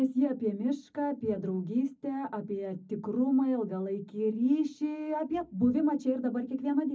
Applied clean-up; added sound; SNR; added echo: none; none; none; reverberation time 0.4 s.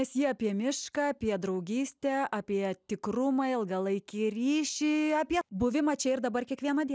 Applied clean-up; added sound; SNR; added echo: none; none; none; none.